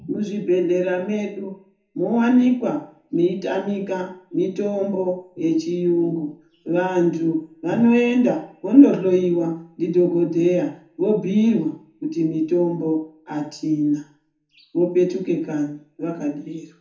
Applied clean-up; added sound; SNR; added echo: none; none; none; reverberation time 0.7 s.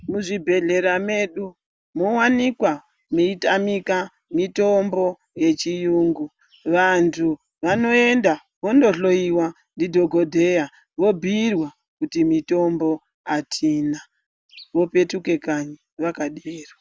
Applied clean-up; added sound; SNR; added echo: none; none; none; none.